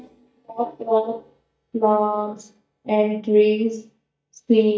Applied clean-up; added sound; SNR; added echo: neural mask model DeepFilterNet 3.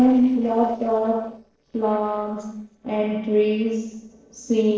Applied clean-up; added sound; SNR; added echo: neural separator model SepFormer DNS4.